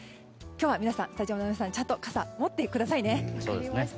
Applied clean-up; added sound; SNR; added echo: none; none; none; none.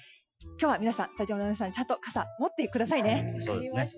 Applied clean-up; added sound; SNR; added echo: classical method Wiener filter.